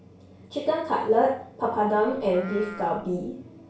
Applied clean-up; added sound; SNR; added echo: none; Livestock, farm animals, working animals; 17 dB; reverberation time 0.3 s.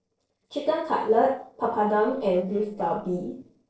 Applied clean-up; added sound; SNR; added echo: neural separator model SepFormer DNS4.